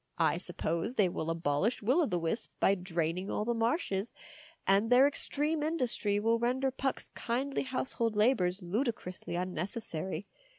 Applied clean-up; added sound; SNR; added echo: none; none; none; none.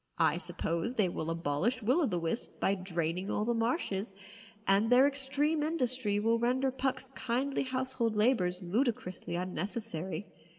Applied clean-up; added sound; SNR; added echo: none; none; none; reverberation time 0.6 s.